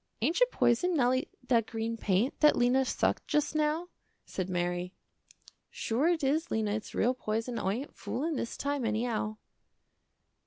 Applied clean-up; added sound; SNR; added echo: none; none; none; none.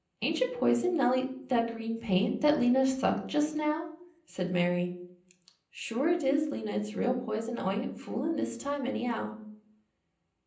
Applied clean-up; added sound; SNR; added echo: none; none; none; reverberation time 0.6 s.